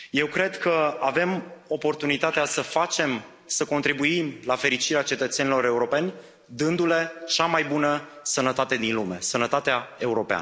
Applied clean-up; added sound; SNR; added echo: none; none; none; none.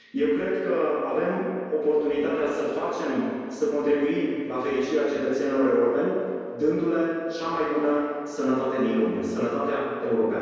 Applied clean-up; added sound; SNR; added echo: none; none; none; reverberation time 2.2 s.